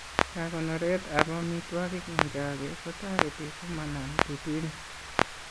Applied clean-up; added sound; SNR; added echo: none; Clock; 0 dB; none.